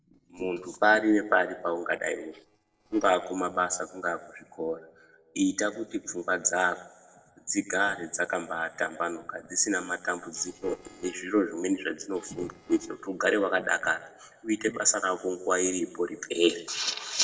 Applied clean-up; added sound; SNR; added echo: neural separator model SepFormer DNS4.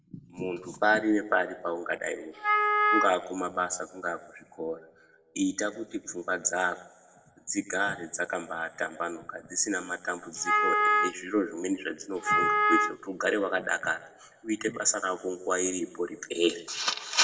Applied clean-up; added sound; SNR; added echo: none; Wind instrument, woodwind instrument; -4 dB; reverberation time 0.8 s.